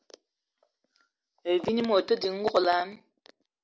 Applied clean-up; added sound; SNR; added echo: none; none; none; none.